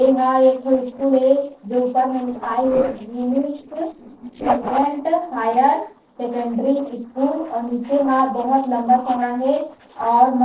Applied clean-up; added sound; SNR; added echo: neural separator model SepFormer DNS4.